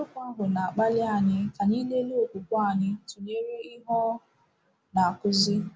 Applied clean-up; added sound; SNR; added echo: none; none; none; none.